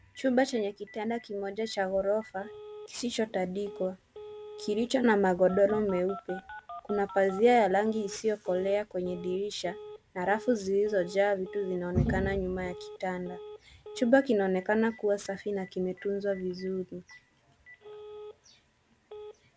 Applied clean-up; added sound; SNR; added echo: none; Telephone; 17 dB; none.